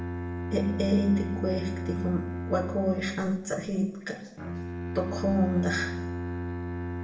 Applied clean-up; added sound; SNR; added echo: none; Bowed string instrument; 4 dB; reverberation time 0.7 s.